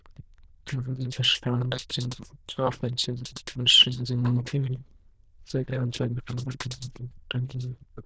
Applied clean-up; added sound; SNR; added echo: neural diffusion model UNIVERSE++.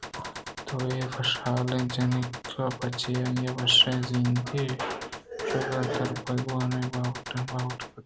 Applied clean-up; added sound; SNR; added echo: none; Gunshot, gunfire; 11 dB; none.